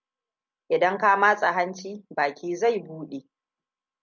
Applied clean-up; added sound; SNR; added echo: none; none; none; none.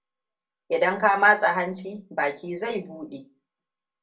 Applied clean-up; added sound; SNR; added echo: none; none; none; reverberation time 0.2 s.